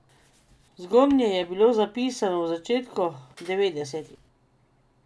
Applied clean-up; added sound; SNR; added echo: none; none; none; none.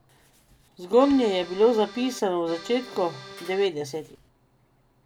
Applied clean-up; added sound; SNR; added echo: none; Accordion; 17 dB; none.